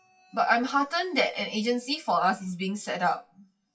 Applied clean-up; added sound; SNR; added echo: classical method WPE with log-MMSE.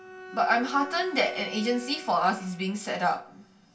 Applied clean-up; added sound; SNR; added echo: none; Bowed string instrument; 15 dB; reverberation time 0.2 s.